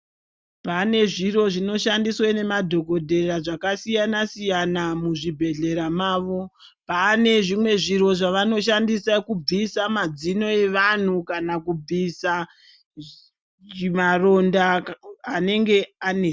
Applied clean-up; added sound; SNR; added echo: none; none; none; none.